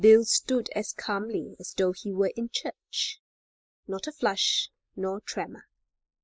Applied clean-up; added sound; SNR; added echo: neural mask model Resemble Enhance denoiser.